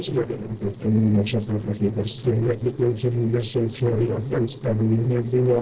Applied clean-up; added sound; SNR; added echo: neural separator model SepFormer DNS4.